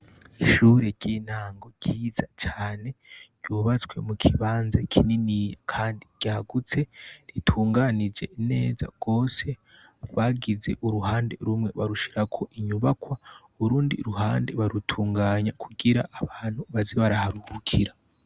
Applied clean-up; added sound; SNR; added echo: none; none; none; none.